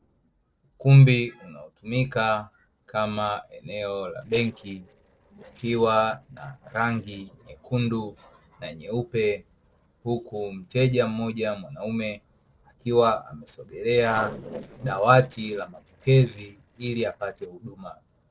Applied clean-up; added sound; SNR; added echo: neural separator model SepFormer DNS4.